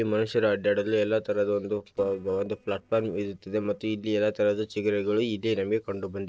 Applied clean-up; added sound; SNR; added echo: neural separator model SepFormer DNS4.